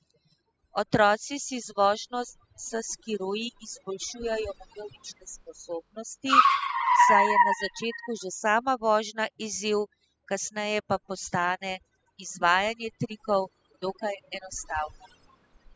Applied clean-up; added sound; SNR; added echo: classical method spectral subtraction.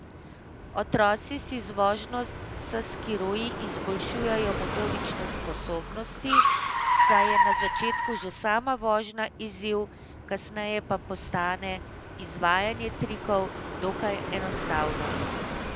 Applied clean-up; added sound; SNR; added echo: none; Car; 0 dB; none.